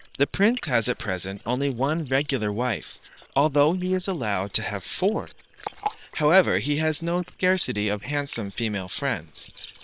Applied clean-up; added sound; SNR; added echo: neural separator model SepFormer WHAM!.